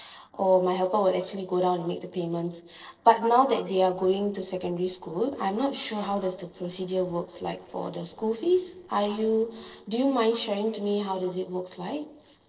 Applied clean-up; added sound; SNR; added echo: neural separator model SepFormer DNS4.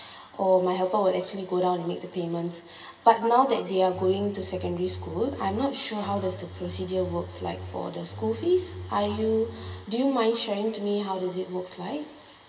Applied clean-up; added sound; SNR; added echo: none; Bowed string instrument; 13 dB; reverberation time 1.4 s.